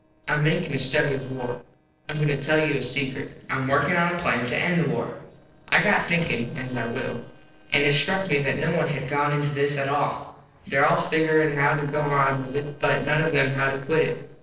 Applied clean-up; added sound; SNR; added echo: neural separator model SepFormer DNS4.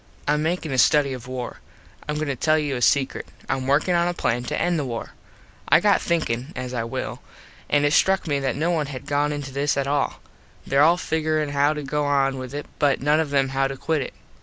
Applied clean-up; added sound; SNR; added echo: none; none; none; none.